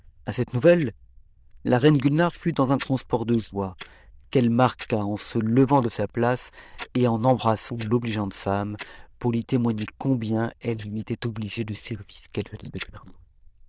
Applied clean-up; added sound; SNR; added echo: neural diffusion model UNIVERSE++.